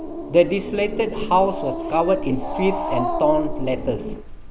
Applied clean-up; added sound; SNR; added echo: none; Growling; 5 dB; none.